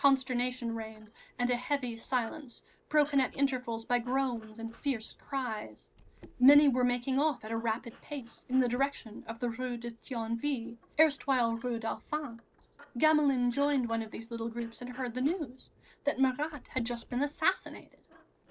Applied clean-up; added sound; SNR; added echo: neural separator model SepFormer DNS4.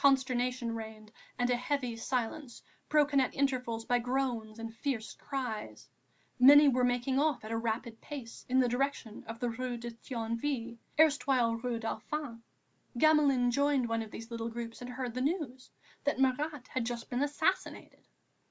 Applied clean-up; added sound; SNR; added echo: none; none; none; none.